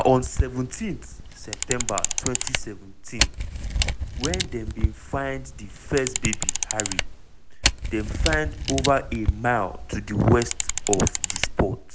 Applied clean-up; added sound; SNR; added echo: none; Camera; 1 dB; none.